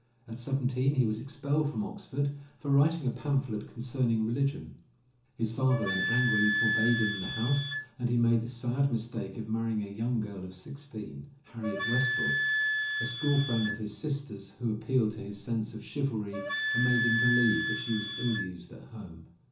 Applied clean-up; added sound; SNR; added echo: none; Wind instrument, woodwind instrument; 3 dB; reverberation time 0.7 s.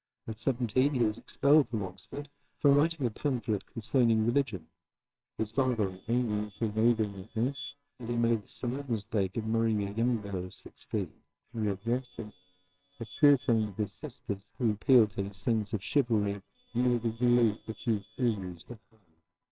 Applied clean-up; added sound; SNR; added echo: neural separator model SepFormer WHAMR!.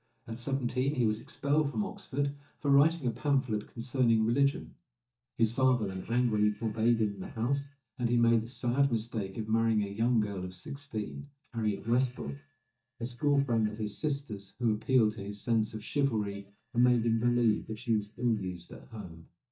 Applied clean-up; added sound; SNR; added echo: neural mask model DeepFilterNet 3.